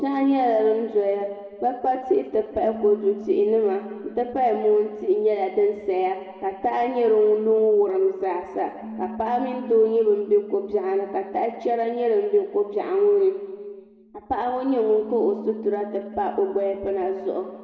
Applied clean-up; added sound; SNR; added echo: none; Bass guitar; 18 dB; reverberation time 1.6 s.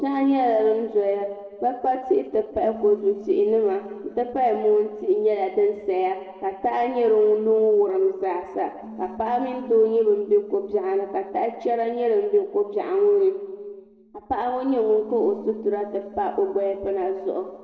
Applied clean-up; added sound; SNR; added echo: neural separator model SepFormer DNS4.